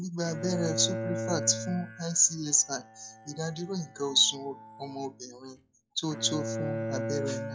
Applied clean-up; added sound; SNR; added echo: classical method log-MMSE.